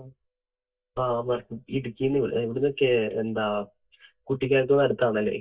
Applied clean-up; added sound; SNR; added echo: neural mask model DeepFilterNet 3.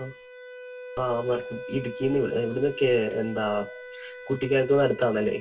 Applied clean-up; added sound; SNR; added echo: none; Wind instrument, woodwind instrument; 13 dB; reverberation time 0.1 s.